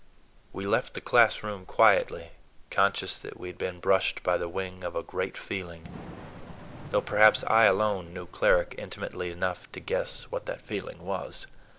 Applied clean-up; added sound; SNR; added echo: none; Thunder / Rain; 18 dB; none.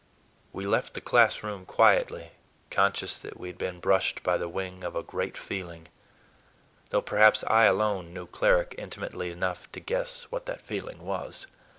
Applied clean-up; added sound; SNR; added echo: none; none; none; none.